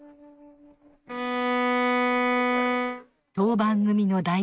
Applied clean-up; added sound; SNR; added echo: neural mask model RNNoise.